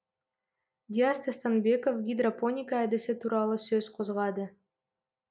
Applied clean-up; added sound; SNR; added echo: none; none; none; none.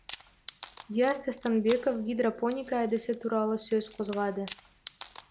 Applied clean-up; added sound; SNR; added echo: none; Wood; 19 dB; none.